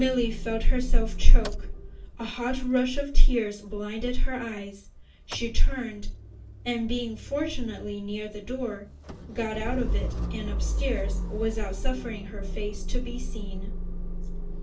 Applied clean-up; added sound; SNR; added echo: none; Idling / Engine starting / Motor vehicle (road); 9 dB; reverberation time 0.3 s.